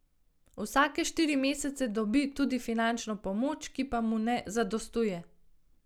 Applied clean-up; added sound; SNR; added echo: none; none; none; none.